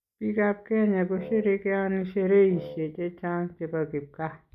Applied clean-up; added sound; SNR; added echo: neural mask model DeepFilterNet 3.